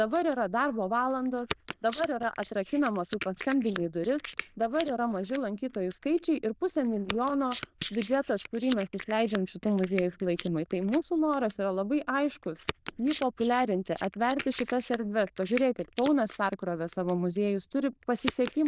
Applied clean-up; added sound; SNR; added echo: neural diffusion model UNIVERSE++.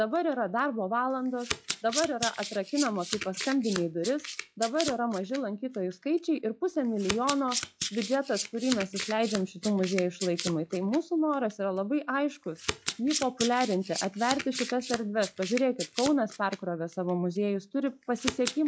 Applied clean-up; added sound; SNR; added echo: classical method log-MMSE.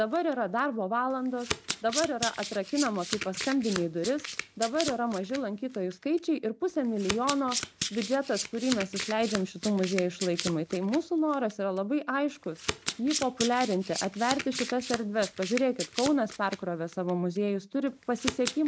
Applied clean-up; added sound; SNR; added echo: none; Domestic sounds, home sounds; 9 dB; none.